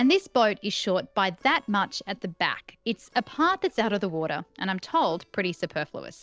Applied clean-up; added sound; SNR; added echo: neural separator model SepFormer DNS4.